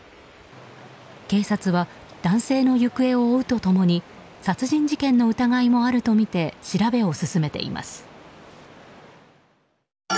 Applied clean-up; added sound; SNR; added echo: none; none; none; none.